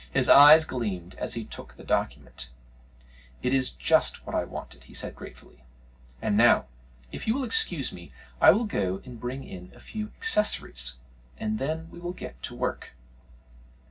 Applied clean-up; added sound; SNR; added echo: none; none; none; reverberation time 0.4 s.